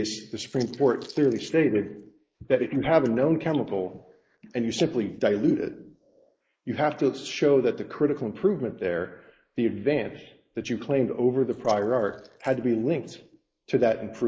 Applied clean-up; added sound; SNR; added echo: neural mask model Resemble Enhance denoiser.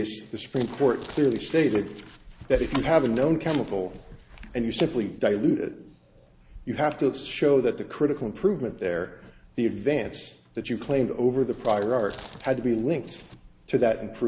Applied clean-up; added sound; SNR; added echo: none; Coin (dropping); 12 dB; none.